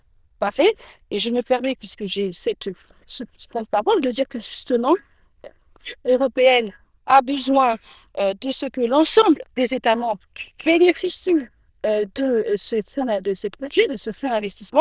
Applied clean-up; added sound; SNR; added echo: neural diffusion model UNIVERSE++.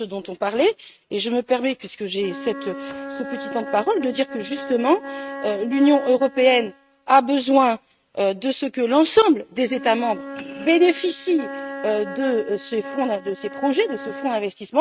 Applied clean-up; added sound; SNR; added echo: neural mask model RNNoise.